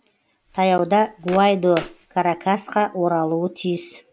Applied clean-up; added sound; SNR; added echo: none; Walk, footsteps; 19 dB; none.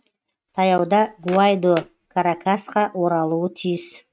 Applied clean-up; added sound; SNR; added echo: neural mask model RNNoise.